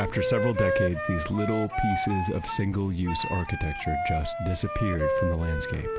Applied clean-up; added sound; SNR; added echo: none; Wind instrument, woodwind instrument; 2 dB; none.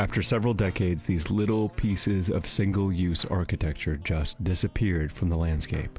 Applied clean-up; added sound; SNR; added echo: none; none; none; none.